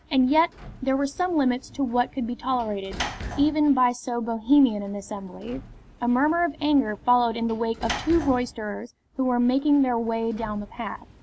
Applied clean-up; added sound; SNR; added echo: none; Sliding door / Slam; 16 dB; none.